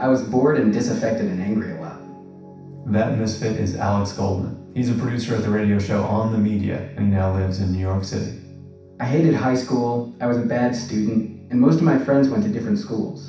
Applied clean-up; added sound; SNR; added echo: none; none; none; reverberation time 0.7 s.